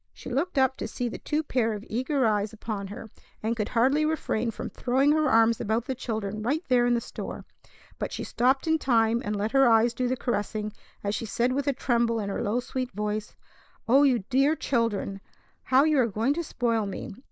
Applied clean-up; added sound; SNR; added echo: neural mask model Resemble Enhance denoiser.